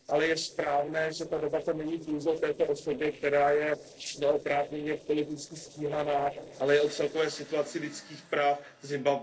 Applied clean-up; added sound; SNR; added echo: neural separator model SepFormer DNS4.